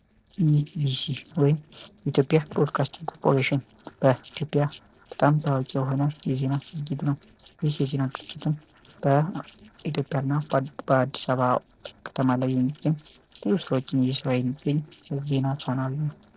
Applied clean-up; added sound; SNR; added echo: neural separator model SepFormer DNS4.